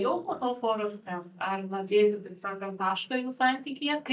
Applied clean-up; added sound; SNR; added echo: neural mask model DeepFilterNet 3.